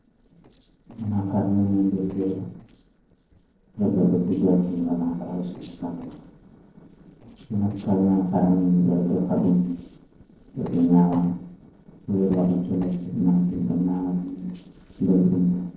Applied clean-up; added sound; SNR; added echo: neural separator model SepFormer DNS4.